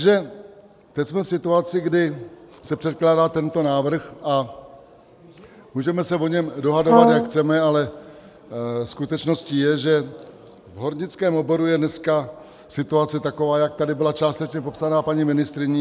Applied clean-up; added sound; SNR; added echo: none; Brass instrument; -4 dB; none.